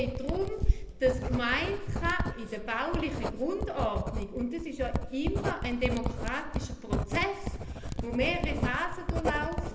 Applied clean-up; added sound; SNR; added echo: none; Writing; 0 dB; reverberation time 0.8 s.